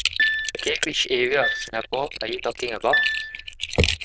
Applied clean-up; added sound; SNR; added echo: neural diffusion model UNIVERSE++.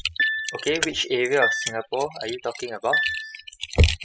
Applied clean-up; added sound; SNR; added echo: classical method spectral subtraction.